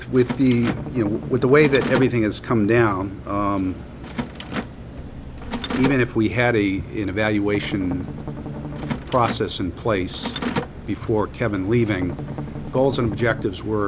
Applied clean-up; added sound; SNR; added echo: none; Strum + Mechanisms; 10 dB; none.